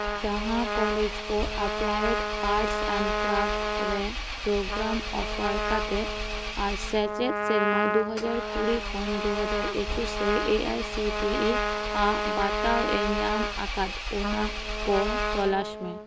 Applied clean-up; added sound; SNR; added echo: none; Trumpet + Engine; 0 dB; none.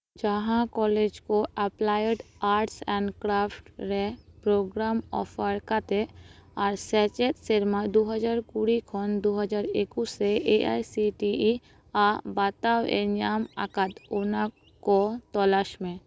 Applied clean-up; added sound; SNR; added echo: none; none; none; none.